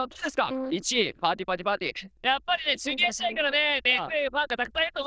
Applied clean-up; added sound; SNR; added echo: neural diffusion model UNIVERSE++.